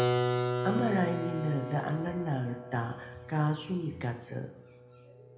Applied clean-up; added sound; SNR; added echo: none; Keyboard (musical); 2 dB; reverberation time 0.8 s.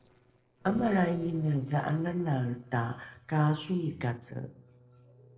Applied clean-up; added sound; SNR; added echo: neural separator model SepFormer DNS4.